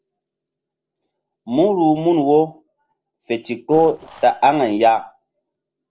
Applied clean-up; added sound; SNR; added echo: neural separator model SepFormer DNS4.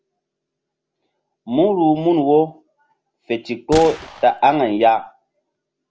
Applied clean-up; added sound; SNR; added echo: none; Gunshot, gunfire; 13 dB; none.